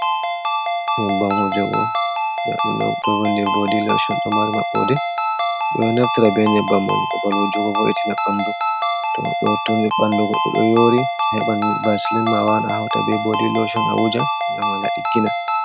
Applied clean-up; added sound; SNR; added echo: none; Ringtone; 0 dB; none.